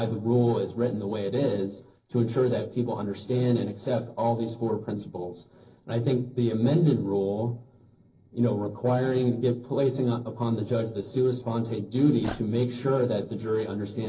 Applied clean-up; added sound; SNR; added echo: neural separator model SepFormer DNS4.